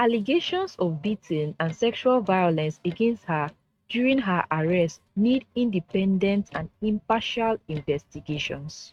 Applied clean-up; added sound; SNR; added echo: neural mask model RNNoise.